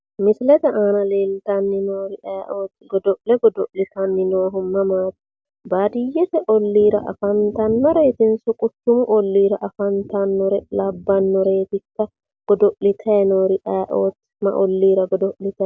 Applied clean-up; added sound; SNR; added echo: none; none; none; none.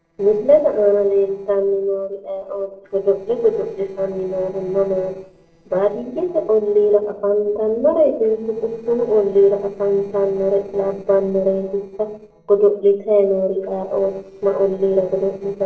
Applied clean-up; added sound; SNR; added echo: neural separator model SepFormer DNS4.